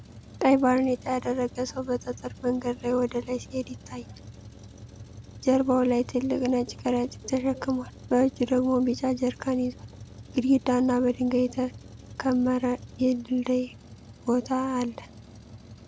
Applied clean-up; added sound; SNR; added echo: none; Truck; 18 dB; none.